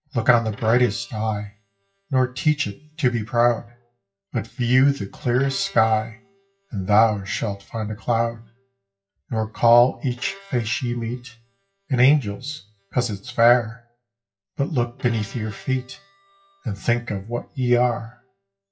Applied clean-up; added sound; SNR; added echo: classical method WPE with log-MMSE.